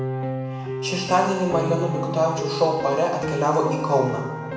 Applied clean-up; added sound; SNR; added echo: none; Piano; 5 dB; reverberation time 1.1 s.